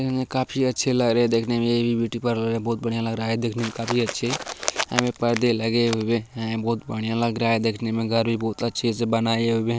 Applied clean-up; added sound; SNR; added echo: none; none; none; none.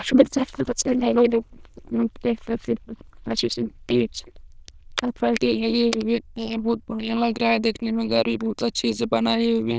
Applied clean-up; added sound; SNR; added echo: neural diffusion model UNIVERSE++.